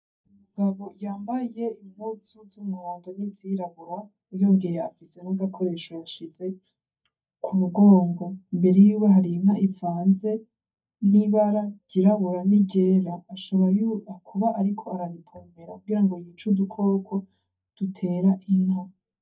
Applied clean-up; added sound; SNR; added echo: neural mask model DeepFilterNet 3.